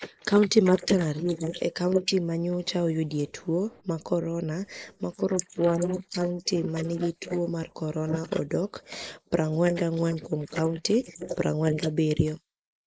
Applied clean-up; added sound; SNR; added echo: neural mask model Resemble Enhance denoiser.